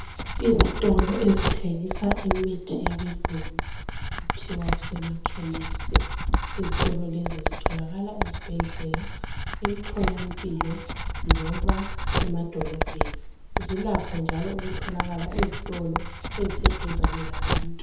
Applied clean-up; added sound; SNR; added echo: none; Writing; -3 dB; reverberation time 0.7 s.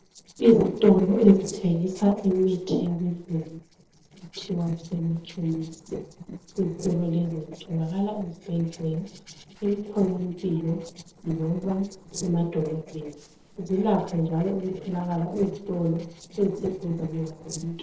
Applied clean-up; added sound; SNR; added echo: neural separator model SepFormer DNS4.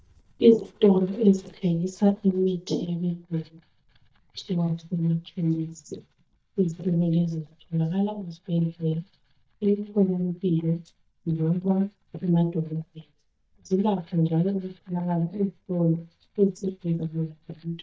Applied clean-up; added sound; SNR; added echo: neural mask model DeepFilterNet 3.